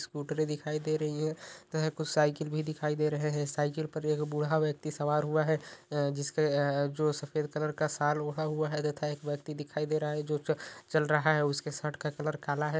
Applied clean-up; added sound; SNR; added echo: none; none; none; none.